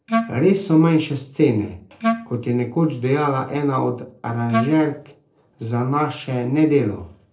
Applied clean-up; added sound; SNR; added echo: neural separator model SepFormer DNS4.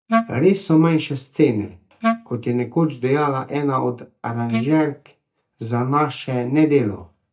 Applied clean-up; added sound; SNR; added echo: neural mask model DeepFilterNet 3.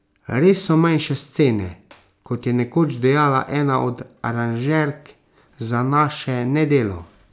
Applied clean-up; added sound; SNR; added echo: none; none; none; none.